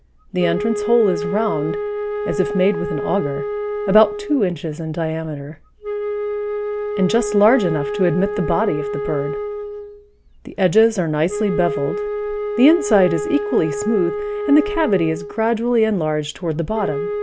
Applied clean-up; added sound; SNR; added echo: none; Wind instrument, woodwind instrument; 5 dB; none.